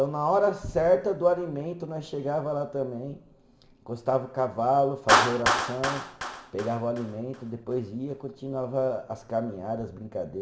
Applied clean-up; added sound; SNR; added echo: none; Clapping; 5 dB; reverberation time 1.3 s.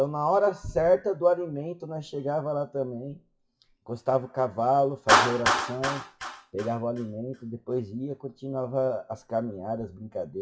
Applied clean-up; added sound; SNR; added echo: classical method WPE with log-MMSE.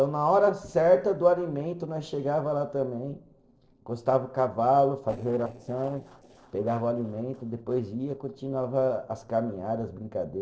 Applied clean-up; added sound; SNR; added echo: neural separator model SepFormer DNS4.